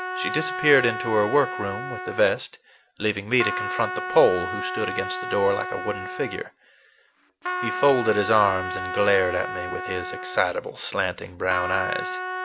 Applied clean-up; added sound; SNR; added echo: none; Trumpet; 6 dB; none.